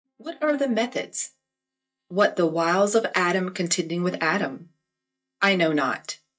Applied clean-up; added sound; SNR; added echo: neural mask model DeepFilterNet 3.